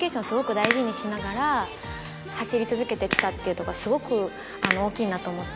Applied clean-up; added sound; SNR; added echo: none; Crack / Crackle; 5 dB; none.